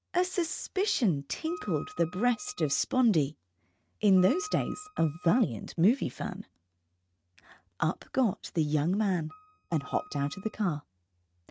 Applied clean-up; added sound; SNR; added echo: neural mask model RNNoise.